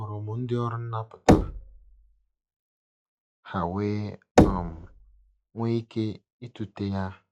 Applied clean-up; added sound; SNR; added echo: classical method log-MMSE.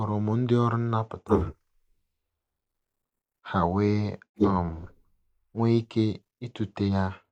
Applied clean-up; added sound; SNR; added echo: neural mask model Resemble Enhance denoiser.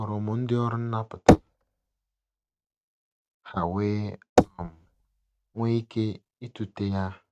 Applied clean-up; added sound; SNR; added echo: neural mask model RNNoise.